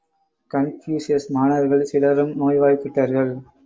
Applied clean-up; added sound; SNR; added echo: none; none; none; none.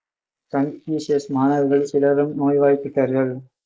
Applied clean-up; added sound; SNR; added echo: neural mask model Resemble Enhance denoiser.